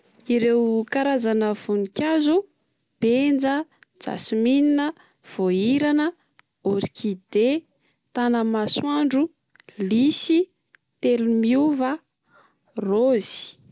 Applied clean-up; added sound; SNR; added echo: none; none; none; none.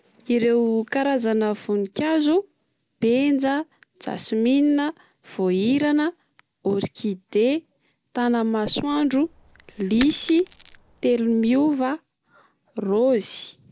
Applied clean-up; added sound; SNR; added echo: none; Coin (dropping); 19 dB; none.